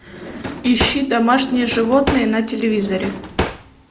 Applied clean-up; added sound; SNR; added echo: none; Drawer open or close; 8 dB; none.